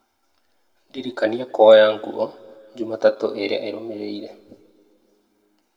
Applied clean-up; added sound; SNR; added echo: none; none; none; reverberation time 1.1 s.